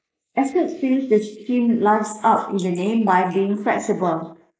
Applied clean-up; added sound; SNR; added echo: neural mask model Resemble Enhance denoiser.